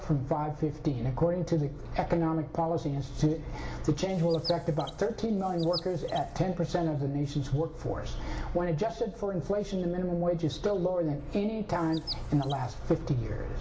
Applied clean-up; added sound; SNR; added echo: none; Chirp, tweet; 14 dB; reverberation time 1.2 s.